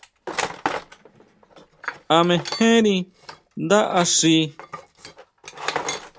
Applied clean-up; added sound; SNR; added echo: none; Tools; 11 dB; none.